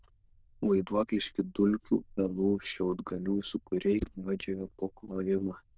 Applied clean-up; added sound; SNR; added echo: neural diffusion model UNIVERSE++.